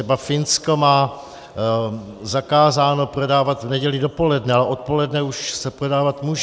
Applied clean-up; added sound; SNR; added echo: none; none; none; none.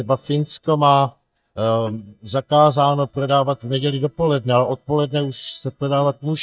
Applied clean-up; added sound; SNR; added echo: neural mask model DeepFilterNet 3.